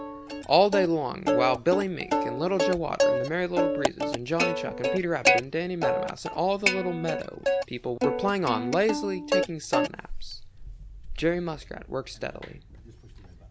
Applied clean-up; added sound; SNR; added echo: none; Plucked string instrument; 1 dB; none.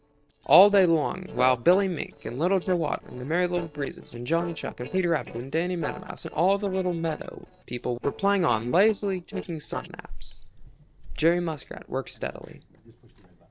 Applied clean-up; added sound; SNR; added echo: neural separator model SepFormer DNS4.